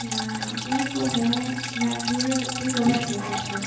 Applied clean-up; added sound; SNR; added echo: none; Drip; 3 dB; reverberation time 1.1 s.